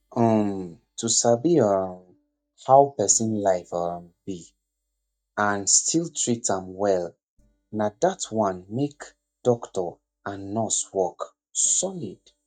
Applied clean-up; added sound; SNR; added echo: neural mask model DeepFilterNet 3.